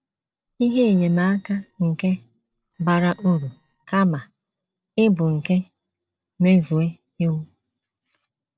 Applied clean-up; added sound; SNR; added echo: neural separator model SepFormer DNS4.